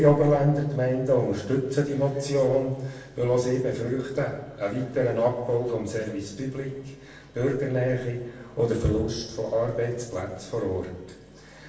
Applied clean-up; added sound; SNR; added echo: none; none; none; reverberation time 0.8 s.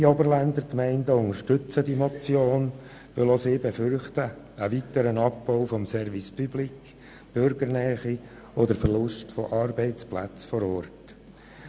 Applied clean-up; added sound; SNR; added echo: none; none; none; none.